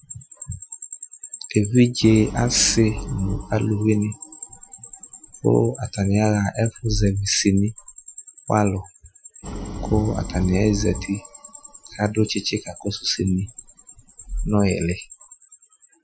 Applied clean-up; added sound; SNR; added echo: classical method Wiener filter.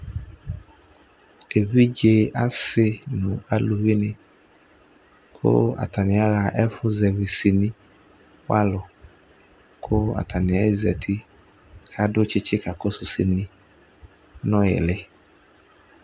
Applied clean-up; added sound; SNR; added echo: none; none; none; none.